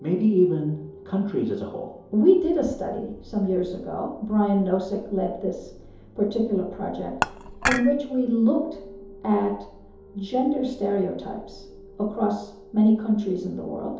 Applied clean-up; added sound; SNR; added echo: none; Dishes, pots, and pans / Chink, clink; 3 dB; reverberation time 2.8 s.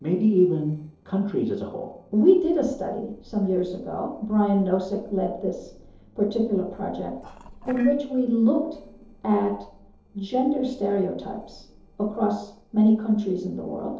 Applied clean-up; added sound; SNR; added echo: neural separator model SepFormer DNS4.